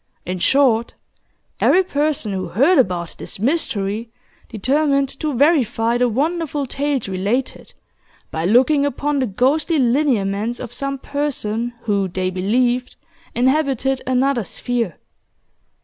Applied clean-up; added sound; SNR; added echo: none; none; none; none.